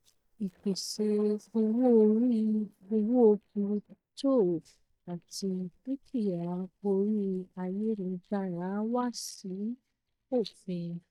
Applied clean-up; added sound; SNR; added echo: neural mask model DeepFilterNet 3.